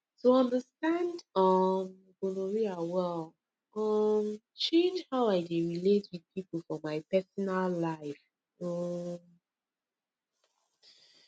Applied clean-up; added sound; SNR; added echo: none; none; none; none.